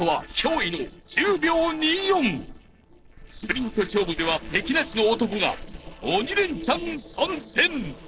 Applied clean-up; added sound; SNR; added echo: neural separator model SepFormer DNS4.